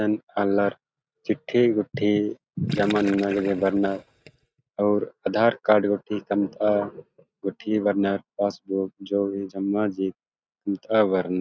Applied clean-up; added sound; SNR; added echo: neural mask model RNNoise.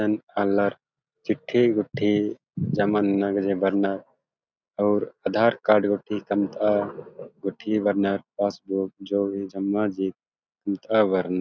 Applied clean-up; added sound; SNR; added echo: none; none; none; none.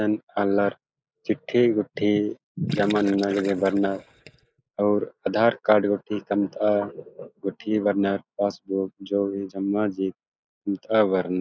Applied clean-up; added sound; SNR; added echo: neural mask model Resemble Enhance denoiser.